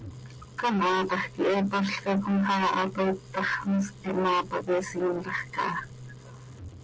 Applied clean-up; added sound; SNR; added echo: none; none; none; none.